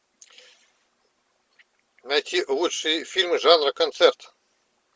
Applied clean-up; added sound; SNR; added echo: none; none; none; none.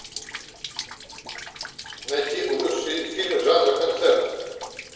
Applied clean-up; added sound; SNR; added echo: none; Rain; 13 dB; reverberation time 1.2 s.